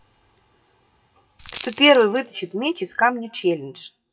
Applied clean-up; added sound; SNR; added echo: classical method WPE with log-MMSE.